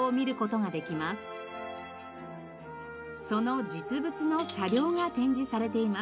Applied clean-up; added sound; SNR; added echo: none; Cutlery, silverware; 18 dB; none.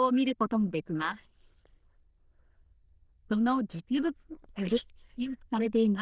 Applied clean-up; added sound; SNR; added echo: neural diffusion model UNIVERSE++.